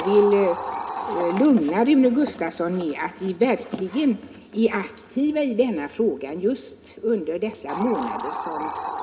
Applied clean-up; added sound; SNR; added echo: none; Hiss; 11 dB; reverberation time 0.3 s.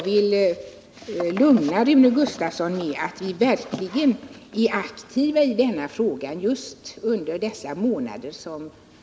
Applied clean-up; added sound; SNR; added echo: none; none; none; none.